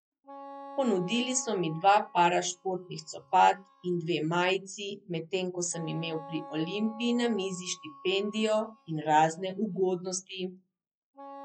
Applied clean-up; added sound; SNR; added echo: classical method log-MMSE.